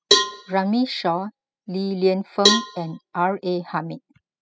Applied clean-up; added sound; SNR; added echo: classical method spectral subtraction.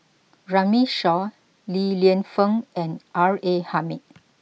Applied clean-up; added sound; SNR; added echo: none; none; none; none.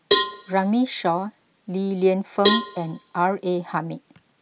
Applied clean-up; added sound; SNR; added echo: none; Cowbell; 1 dB; none.